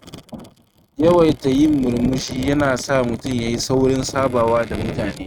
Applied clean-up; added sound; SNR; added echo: neural mask model RNNoise.